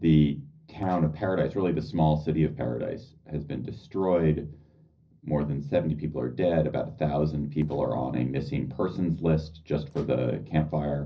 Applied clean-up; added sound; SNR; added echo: neural separator model SepFormer DNS4.